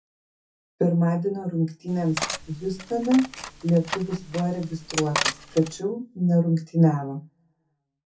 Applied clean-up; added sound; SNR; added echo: none; Cutlery, silverware; 8 dB; reverberation time 0.3 s.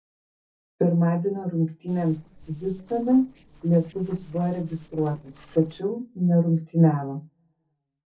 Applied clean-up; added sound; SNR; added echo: neural separator model SepFormer DNS4.